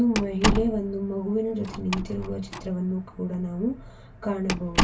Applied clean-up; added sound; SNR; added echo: none; Slam; 3 dB; reverberation time 0.2 s.